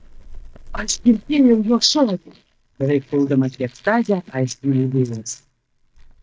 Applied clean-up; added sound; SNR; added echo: neural mask model DeepFilterNet 3.